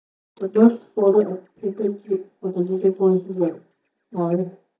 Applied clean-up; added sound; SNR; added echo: neural mask model DeepFilterNet 3.